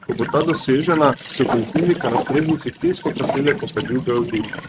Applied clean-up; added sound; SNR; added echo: neural mask model RNNoise.